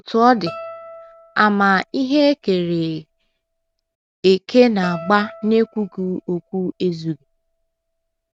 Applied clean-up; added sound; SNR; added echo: none; Guitar; 20 dB; none.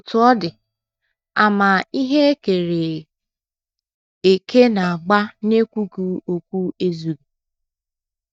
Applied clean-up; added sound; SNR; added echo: neural mask model DeepFilterNet 3.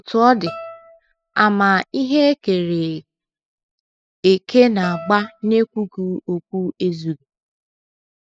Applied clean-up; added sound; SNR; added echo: classical method spectral subtraction.